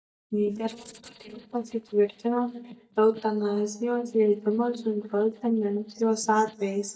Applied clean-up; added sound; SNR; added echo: neural mask model DeepFilterNet 3.